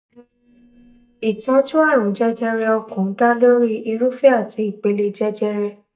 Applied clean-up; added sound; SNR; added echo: neural mask model DeepFilterNet 3.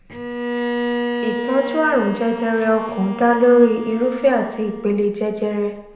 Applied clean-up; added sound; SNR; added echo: none; Bowed string instrument; 8 dB; reverberation time 0.8 s.